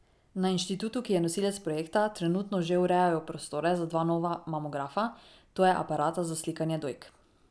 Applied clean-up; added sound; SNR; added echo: none; none; none; none.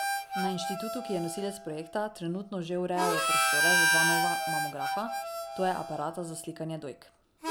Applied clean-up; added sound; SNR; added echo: none; Harmonica; -4 dB; none.